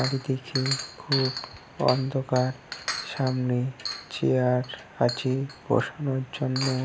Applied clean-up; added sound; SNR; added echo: none; Chink, clink; 10 dB; none.